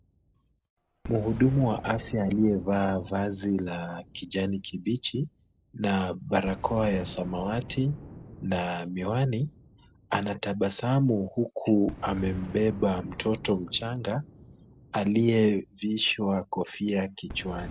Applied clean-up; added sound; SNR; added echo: none; Boom; 17 dB; none.